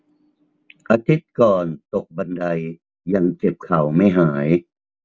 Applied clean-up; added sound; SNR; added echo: none; none; none; none.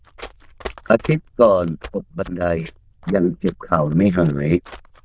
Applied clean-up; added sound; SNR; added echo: neural diffusion model UNIVERSE++.